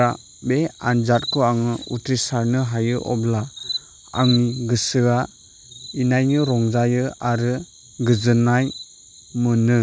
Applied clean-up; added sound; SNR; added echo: none; none; none; none.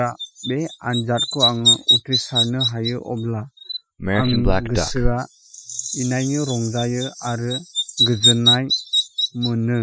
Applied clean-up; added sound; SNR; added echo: classical method Wiener filter.